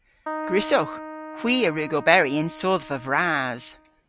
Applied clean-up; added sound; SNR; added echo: none; Keyboard (musical); 13 dB; none.